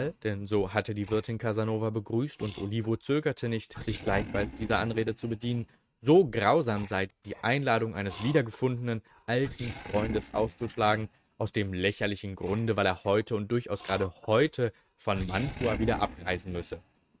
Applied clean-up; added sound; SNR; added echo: neural mask model RNNoise.